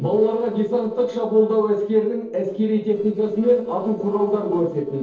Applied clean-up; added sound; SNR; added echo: neural separator model SepFormer DNS4.